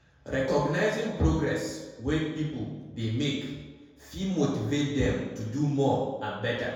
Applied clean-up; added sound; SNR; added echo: none; none; none; reverberation time 1.2 s.